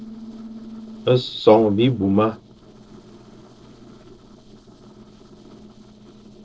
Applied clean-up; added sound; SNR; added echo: neural separator model SepFormer DNS4.